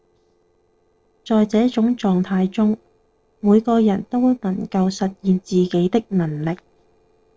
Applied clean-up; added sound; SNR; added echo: neural separator model SepFormer DNS4.